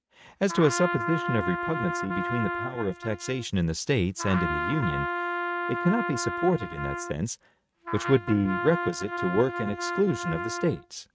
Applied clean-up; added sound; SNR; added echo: neural mask model RNNoise.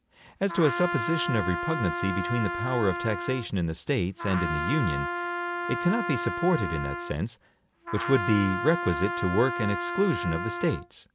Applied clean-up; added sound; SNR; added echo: none; Trumpet; 4 dB; none.